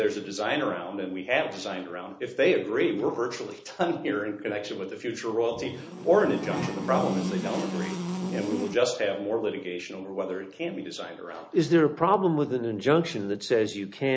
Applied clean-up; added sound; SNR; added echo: none; Buzz; 5 dB; none.